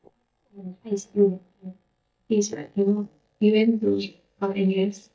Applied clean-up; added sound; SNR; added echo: neural mask model DeepFilterNet 3.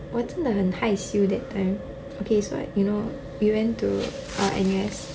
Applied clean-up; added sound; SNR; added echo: none; none; none; none.